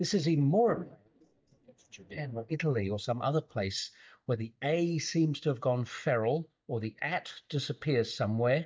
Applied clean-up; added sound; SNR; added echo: neural mask model DeepFilterNet 3.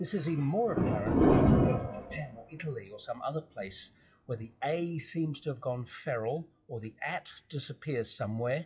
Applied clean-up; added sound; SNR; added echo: classical method WPE with log-MMSE.